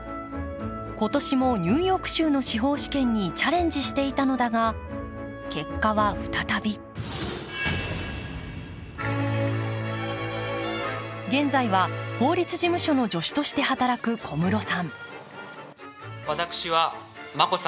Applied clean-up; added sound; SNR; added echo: none; none; none; none.